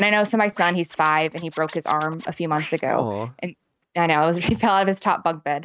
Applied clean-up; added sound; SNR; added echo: neural mask model RNNoise.